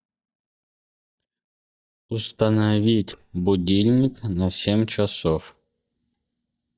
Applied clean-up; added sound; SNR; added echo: neural mask model DeepFilterNet 3.